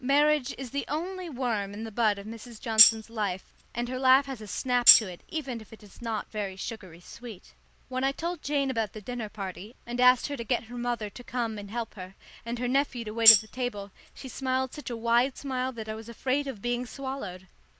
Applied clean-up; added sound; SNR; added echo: none; Tambourine; -5 dB; none.